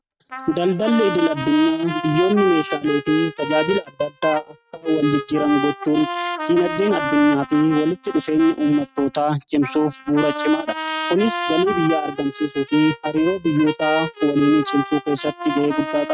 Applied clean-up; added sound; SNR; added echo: neural mask model RNNoise.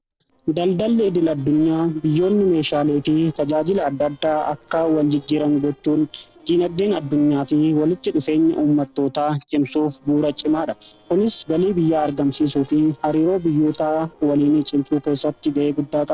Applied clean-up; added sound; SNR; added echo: neural separator model SepFormer DNS4.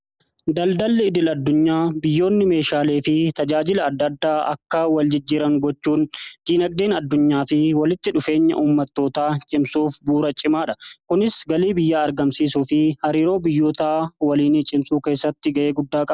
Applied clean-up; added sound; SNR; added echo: none; none; none; none.